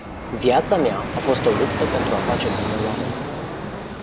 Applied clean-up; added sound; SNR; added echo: none; Fixed-wing aircraft, airplane; 2 dB; none.